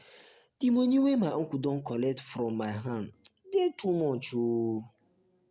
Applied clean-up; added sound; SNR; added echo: none; none; none; none.